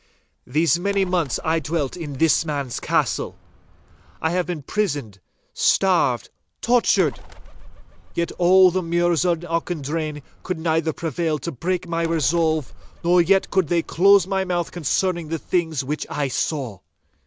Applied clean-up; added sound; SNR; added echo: none; Bird; 18 dB; none.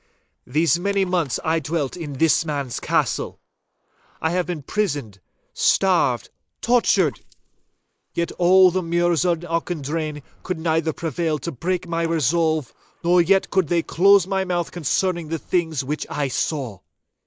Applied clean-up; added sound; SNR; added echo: neural mask model Resemble Enhance denoiser.